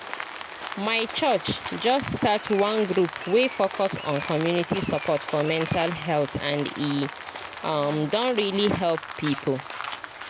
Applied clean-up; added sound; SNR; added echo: none; Rain; 10 dB; none.